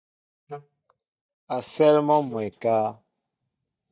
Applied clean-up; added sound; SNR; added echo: neural mask model DeepFilterNet 3.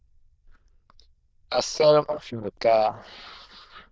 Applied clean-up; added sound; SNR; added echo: neural diffusion model UNIVERSE++.